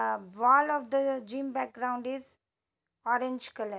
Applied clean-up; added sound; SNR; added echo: none; none; none; none.